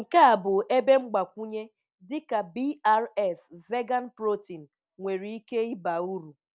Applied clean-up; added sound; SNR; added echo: none; none; none; none.